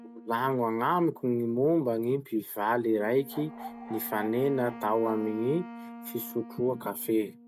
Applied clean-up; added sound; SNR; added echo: none; Wind instrument, woodwind instrument + Bark; 16 dB; none.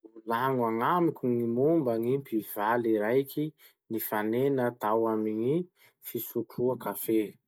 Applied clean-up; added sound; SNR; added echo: none; none; none; none.